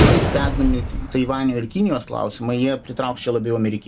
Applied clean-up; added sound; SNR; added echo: none; Gunshot, gunfire; 1 dB; none.